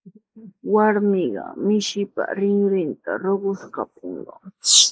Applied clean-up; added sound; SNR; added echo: neural mask model Resemble Enhance denoiser.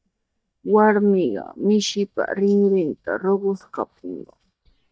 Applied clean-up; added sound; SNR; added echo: neural mask model DeepFilterNet 3.